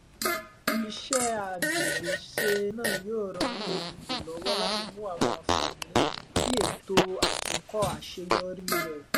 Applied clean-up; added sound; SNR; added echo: none; Fart; -4 dB; none.